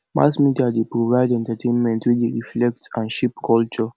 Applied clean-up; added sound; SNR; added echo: none; none; none; none.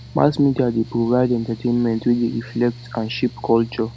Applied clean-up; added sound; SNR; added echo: none; Mechanical fan; 18 dB; none.